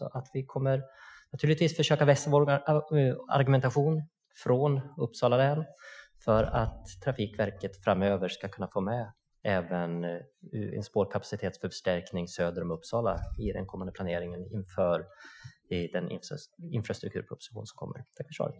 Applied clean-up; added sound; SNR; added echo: classical method Wiener filter.